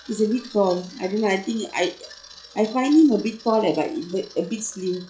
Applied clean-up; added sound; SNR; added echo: classical method log-MMSE.